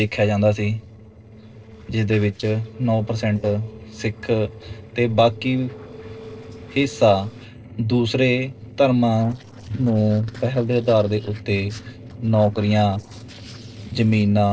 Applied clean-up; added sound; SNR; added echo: neural separator model SepFormer DNS4.